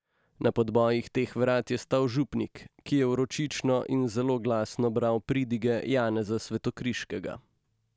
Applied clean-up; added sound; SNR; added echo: none; none; none; none.